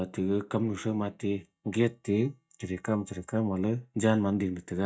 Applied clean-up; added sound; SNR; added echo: neural mask model DeepFilterNet 3.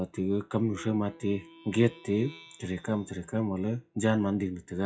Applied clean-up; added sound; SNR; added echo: classical method WPE with log-MMSE.